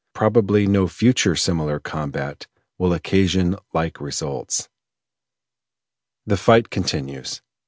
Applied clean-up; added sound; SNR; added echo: none; none; none; none.